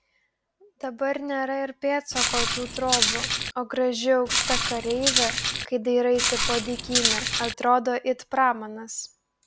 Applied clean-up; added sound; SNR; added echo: none; Walk, footsteps; -2 dB; none.